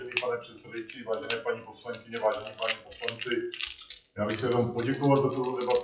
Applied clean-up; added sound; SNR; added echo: classical method WPE with log-MMSE.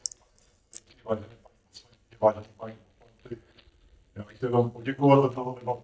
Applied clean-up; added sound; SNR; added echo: neural mask model DeepFilterNet 3.